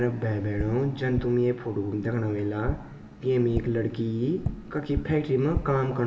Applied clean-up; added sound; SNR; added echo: none; Tap; 9 dB; reverberation time 1.9 s.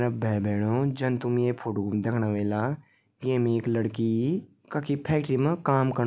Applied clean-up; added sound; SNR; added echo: none; none; none; none.